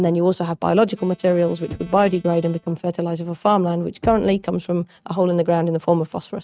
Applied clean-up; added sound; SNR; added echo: neural mask model RNNoise.